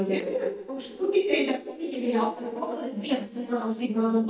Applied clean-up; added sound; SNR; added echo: neural mask model DeepFilterNet 3.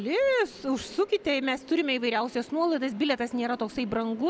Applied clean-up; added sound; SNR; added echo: none; none; none; none.